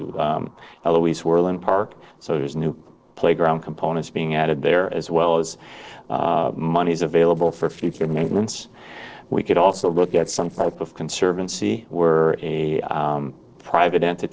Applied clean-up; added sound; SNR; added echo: neural separator model SepFormer DNS4.